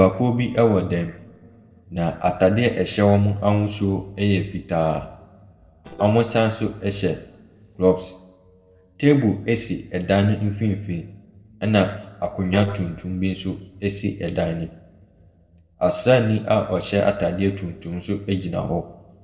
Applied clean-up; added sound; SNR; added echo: neural separator model SepFormer DNS4.